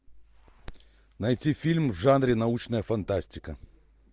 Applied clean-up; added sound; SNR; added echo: none; none; none; none.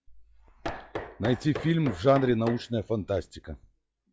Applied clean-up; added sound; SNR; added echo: classical method log-MMSE.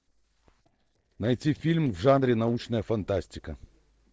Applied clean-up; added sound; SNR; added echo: neural separator model SepFormer DNS4.